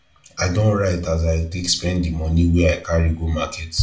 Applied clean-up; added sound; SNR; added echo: none; none; none; reverberation time 0.3 s.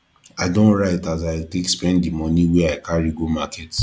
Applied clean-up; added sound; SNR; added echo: none; none; none; none.